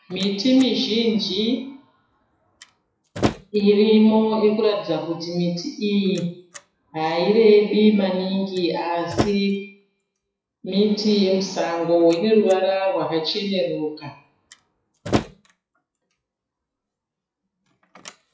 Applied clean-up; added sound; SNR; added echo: classical method WPE with log-MMSE.